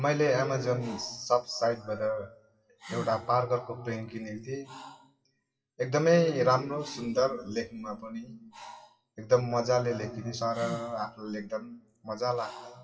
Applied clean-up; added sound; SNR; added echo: classical method WPE with log-MMSE.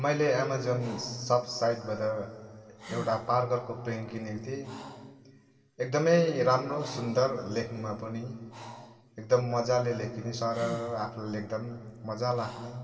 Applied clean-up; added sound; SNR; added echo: none; Breathing; 20 dB; reverberation time 2.5 s.